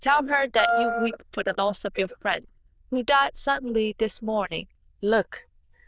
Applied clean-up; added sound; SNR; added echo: neural diffusion model UNIVERSE++.